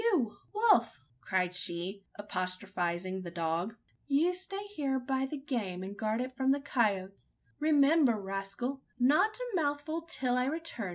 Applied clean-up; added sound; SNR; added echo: none; none; none; none.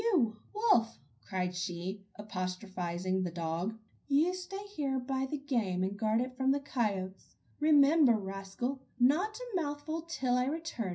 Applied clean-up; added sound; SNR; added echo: none; none; none; reverberation time 0.4 s.